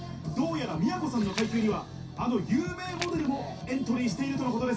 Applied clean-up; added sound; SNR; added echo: none; Splash, splatter; 12 dB; reverberation time 0.3 s.